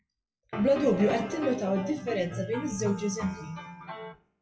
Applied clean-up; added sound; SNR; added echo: classical method WPE with log-MMSE.